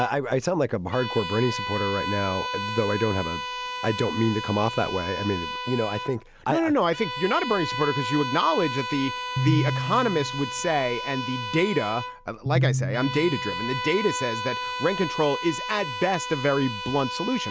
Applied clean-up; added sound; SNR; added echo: none; Piano + Bowed string instrument; 5 dB; none.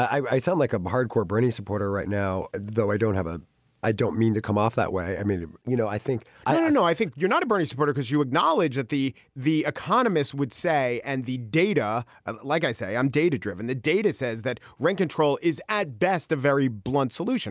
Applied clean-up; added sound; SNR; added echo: none; none; none; none.